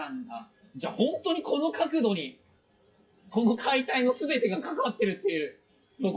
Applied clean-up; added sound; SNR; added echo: classical method WPE with log-MMSE.